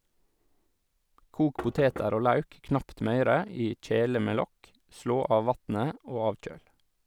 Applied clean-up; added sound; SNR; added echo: none; Knock; 14 dB; none.